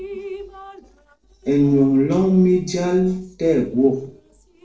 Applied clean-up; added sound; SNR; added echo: neural separator model SepFormer DNS4.